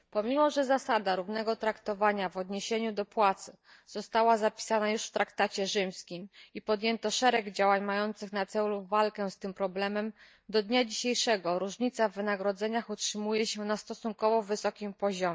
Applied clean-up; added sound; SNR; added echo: neural mask model DeepFilterNet 3.